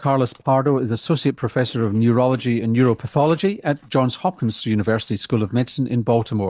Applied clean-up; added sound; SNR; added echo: neural mask model DeepFilterNet 3.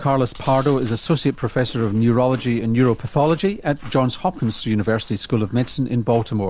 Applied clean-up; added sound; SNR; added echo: none; Chewing, mastication; 19 dB; none.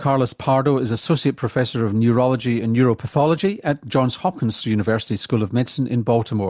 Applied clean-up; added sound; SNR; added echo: none; none; none; none.